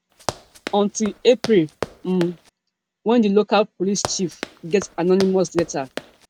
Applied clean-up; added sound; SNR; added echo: none; Run; 13 dB; none.